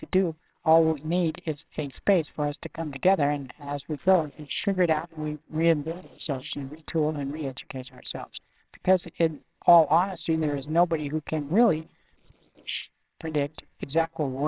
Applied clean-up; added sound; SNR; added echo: neural separator model SepFormer WHAMR!.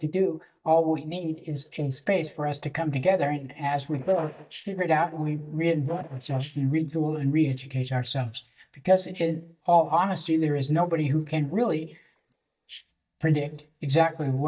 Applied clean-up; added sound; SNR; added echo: neural mask model DeepFilterNet 3.